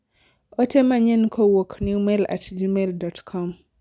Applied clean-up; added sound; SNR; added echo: none; none; none; none.